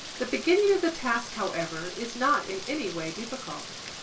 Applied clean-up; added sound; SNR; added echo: none; Rain; 11 dB; reverberation time 0.2 s.